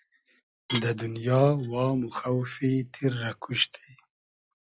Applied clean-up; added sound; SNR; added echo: classical method log-MMSE.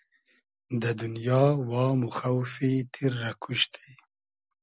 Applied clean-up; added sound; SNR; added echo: none; none; none; none.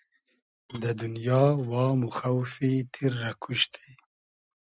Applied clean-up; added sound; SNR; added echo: neural mask model RNNoise.